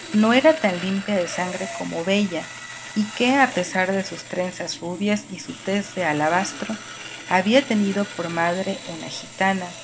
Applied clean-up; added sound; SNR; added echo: none; Sawing; 14 dB; none.